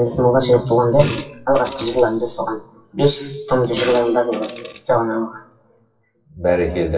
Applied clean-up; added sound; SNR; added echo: classical method WPE with log-MMSE.